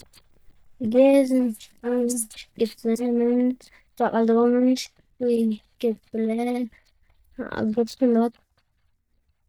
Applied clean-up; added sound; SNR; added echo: neural mask model DeepFilterNet 3.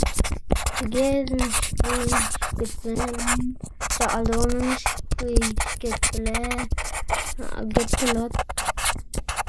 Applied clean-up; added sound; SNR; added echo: neural mask model Resemble Enhance denoiser.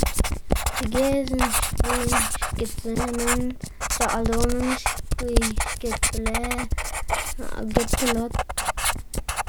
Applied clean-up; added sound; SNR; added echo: none; Writing; -4 dB; none.